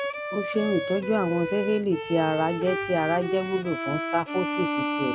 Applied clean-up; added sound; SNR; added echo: none; Bowed string instrument; 4 dB; none.